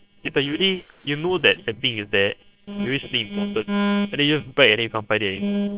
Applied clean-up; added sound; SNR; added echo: neural separator model SepFormer WHAM!.